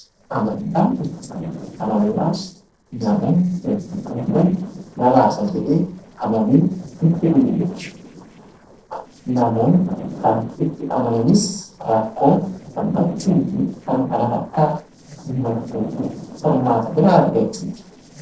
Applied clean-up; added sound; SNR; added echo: neural separator model SepFormer DNS4.